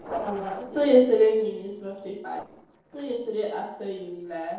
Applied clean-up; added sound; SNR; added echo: neural separator model SepFormer DNS4.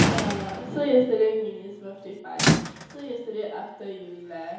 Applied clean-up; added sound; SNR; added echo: none; Squeak / Rattle / Slam; 1 dB; reverberation time 2.2 s.